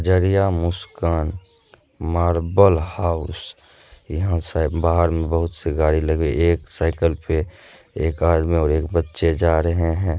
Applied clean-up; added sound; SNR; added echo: none; none; none; none.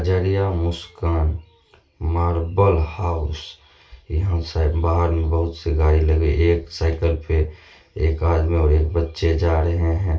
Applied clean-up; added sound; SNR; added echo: none; none; none; reverberation time 0.3 s.